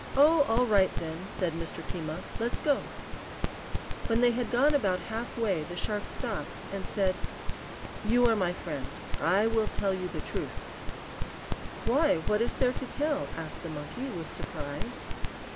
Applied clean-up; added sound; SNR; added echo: none; Crackle; 3 dB; none.